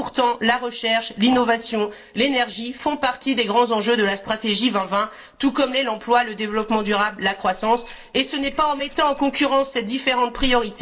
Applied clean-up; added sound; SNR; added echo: neural separator model SepFormer DNS4.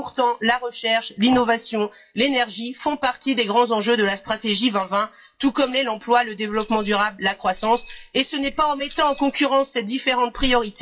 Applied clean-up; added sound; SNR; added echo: classical method WPE with log-MMSE.